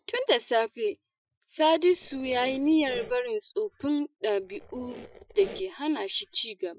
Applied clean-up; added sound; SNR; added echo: classical method Wiener filter.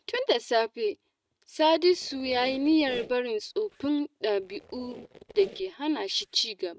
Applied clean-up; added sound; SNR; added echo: neural mask model RNNoise.